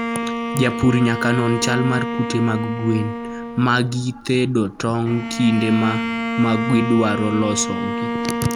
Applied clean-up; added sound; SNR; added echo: none; Bowed string instrument; 5 dB; none.